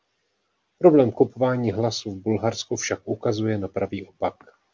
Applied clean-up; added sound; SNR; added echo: none; none; none; none.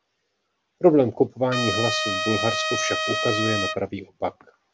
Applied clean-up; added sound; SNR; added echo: none; Trumpet; 1 dB; none.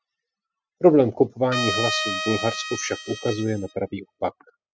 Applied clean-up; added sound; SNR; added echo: classical method spectral subtraction.